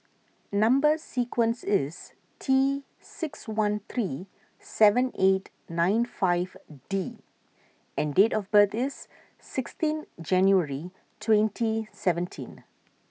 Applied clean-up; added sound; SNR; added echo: none; none; none; none.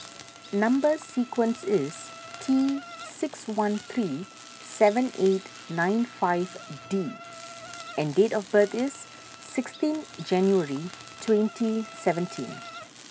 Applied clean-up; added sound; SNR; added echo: none; Tools + Insect; 17 dB; none.